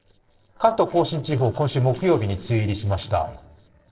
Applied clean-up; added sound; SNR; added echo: neural separator model SepFormer DNS4.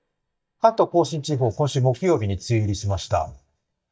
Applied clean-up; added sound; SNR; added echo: neural mask model DeepFilterNet 3.